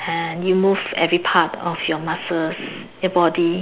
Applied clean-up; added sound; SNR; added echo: none; none; none; none.